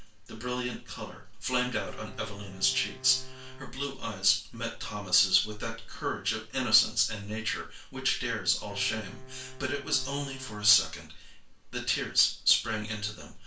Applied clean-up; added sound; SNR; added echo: none; Wind instrument, woodwind instrument; 20 dB; reverberation time 0.3 s.